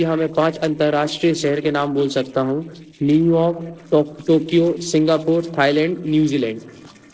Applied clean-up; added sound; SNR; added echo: neural separator model SepFormer DNS4.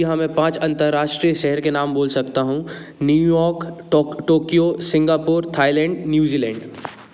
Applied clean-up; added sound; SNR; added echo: none; none; none; none.